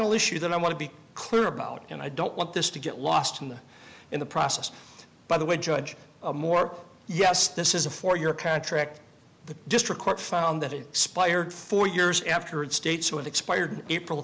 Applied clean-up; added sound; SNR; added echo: none; none; none; none.